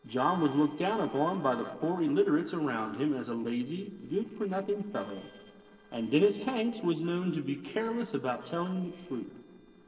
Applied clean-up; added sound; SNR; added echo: neural separator model SepFormer DNS4.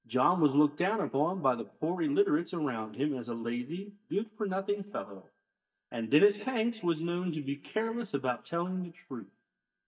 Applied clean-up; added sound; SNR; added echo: neural mask model DeepFilterNet 3.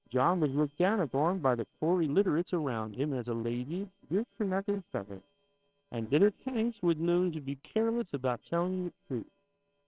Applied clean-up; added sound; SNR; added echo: neural separator model SepFormer WHAMR!.